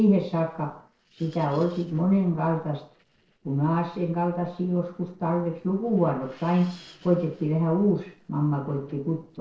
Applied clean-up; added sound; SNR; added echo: neural separator model SepFormer DNS4.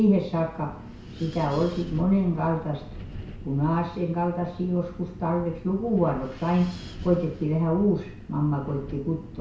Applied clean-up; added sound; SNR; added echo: none; Wind; 14 dB; reverberation time 0.6 s.